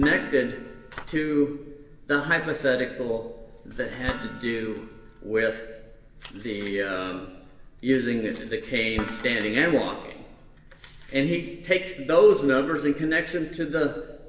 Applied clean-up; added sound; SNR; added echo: none; Dishes, pots, and pans; 17 dB; reverberation time 1.2 s.